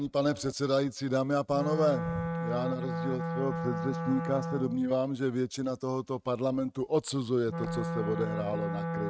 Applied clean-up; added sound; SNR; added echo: neural mask model RNNoise.